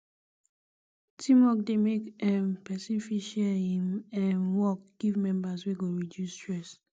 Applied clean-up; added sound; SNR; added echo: none; none; none; none.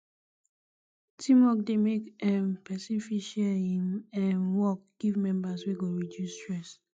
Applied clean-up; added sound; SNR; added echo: classical method log-MMSE.